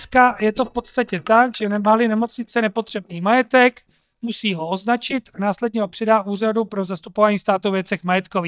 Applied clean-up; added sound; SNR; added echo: neural mask model DeepFilterNet 3.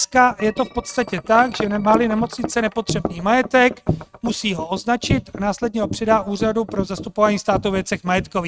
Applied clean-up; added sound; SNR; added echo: neural mask model RNNoise.